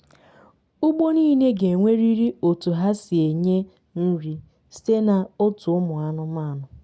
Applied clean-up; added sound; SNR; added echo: none; none; none; none.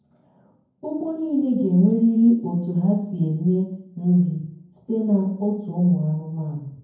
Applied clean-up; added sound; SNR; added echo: none; none; none; reverberation time 0.9 s.